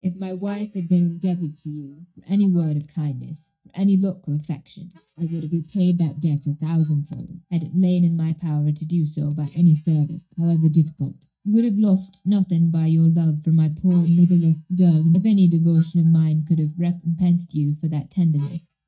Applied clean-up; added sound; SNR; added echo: neural mask model DeepFilterNet 3.